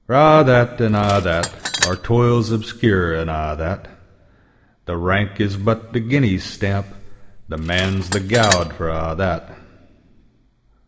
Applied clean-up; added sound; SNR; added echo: none; Tools; 7 dB; reverberation time 1.3 s.